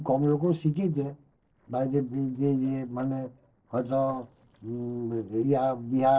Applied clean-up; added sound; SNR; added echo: neural separator model SepFormer DNS4.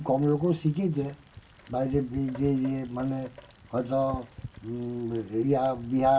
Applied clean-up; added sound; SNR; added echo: none; Rain; 18 dB; reverberation time 0.2 s.